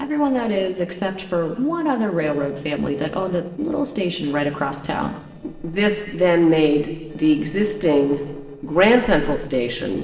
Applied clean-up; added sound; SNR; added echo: neural separator model SepFormer DNS4.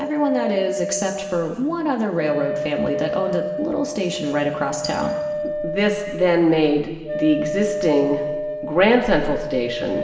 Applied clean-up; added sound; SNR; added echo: none; Wind instrument, woodwind instrument; 6 dB; reverberation time 1.3 s.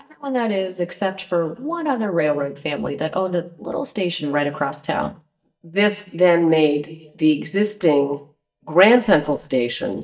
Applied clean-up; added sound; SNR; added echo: neural mask model DeepFilterNet 3.